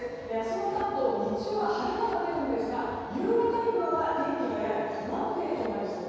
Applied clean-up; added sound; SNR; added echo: none; Thump, thud; 19 dB; reverberation time 2.2 s.